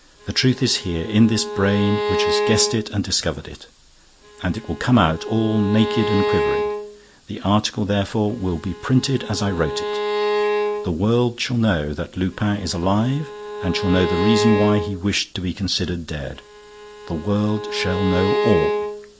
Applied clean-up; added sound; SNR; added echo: none; Bowed string instrument; 5 dB; none.